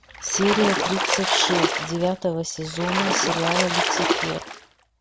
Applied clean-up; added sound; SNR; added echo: none; Splash, splatter; -1 dB; none.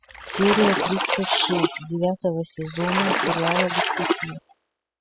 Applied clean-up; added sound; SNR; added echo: classical method spectral subtraction.